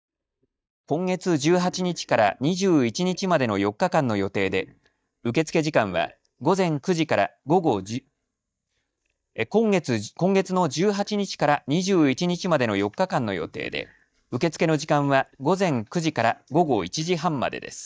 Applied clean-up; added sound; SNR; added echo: neural mask model DeepFilterNet 3.